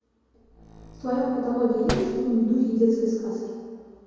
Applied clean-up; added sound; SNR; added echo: none; Slam; 13 dB; reverberation time 2.2 s.